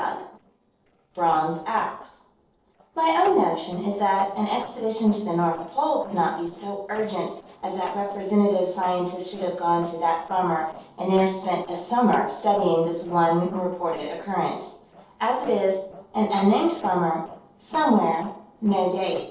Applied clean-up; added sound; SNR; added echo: neural separator model SepFormer DNS4.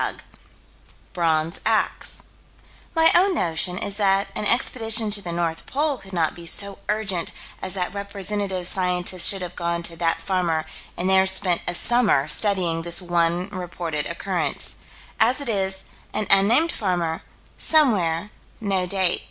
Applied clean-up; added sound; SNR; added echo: none; none; none; none.